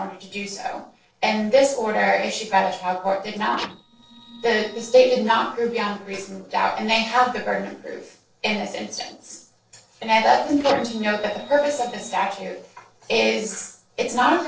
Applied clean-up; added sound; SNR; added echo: neural separator model SepFormer DNS4.